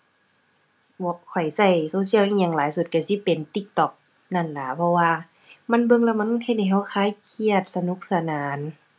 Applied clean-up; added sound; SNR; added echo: none; none; none; none.